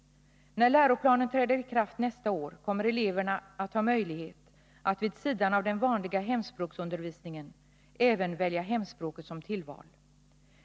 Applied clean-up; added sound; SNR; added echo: none; none; none; none.